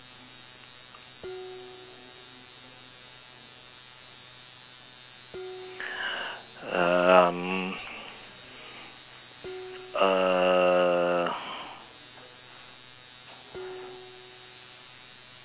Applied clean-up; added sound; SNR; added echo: none; Dishes, pots, and pans; 19 dB; none.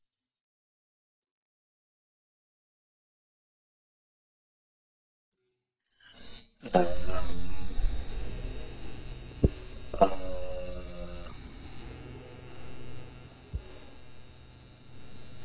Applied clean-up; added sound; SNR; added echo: neural mask model DeepFilterNet 3.